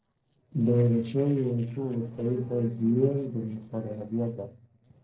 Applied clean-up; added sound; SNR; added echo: neural separator model SepFormer DNS4.